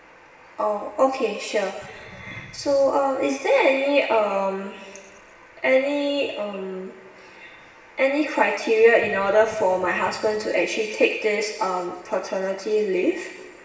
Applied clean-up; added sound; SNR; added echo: none; none; none; reverberation time 1.3 s.